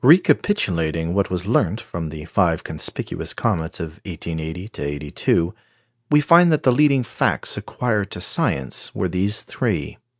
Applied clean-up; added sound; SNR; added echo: none; none; none; none.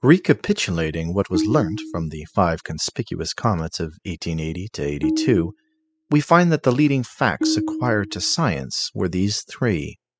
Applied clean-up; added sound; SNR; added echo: classical method spectral subtraction.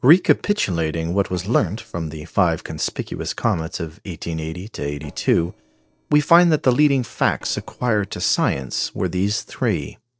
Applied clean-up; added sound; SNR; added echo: neural separator model SepFormer DNS4.